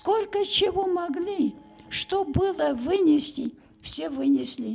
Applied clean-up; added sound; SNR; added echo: none; none; none; none.